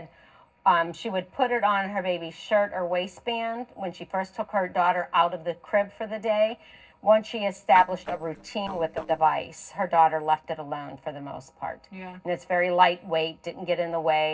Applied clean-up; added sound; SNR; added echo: neural separator model SepFormer DNS4.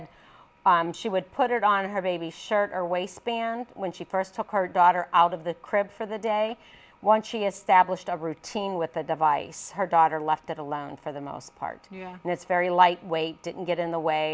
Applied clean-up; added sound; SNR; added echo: none; none; none; none.